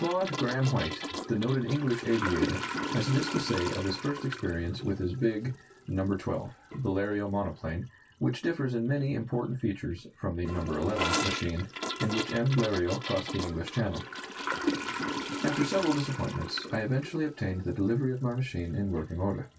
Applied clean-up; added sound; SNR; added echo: none; Toilet flush / Gurgling; 7 dB; reverberation time 0.1 s.